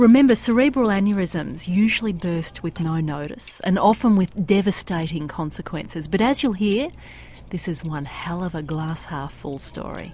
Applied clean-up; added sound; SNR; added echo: none; Cutlery, silverware + Bicycle bell; 17 dB; none.